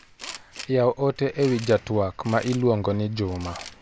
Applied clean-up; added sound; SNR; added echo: none; Tools; 19 dB; none.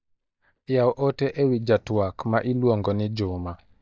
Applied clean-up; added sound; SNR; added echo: neural mask model DeepFilterNet 3.